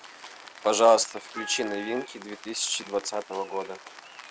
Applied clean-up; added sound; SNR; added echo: none; Rain + Wind instrument, woodwind instrument; 16 dB; none.